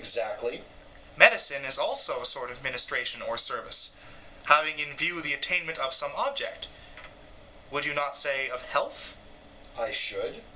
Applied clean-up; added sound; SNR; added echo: none; none; none; none.